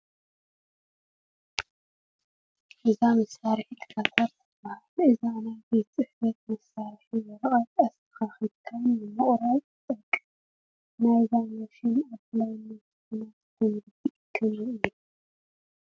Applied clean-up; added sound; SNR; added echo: none; none; none; none.